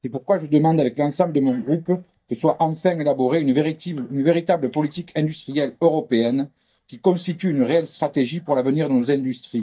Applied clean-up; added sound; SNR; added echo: neural mask model DeepFilterNet 3.